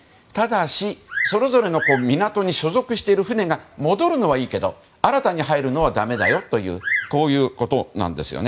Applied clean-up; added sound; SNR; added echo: none; Bird vocalization, bird call, bird song; 11 dB; none.